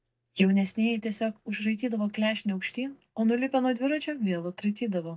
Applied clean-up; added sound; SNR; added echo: neural mask model DeepFilterNet 3.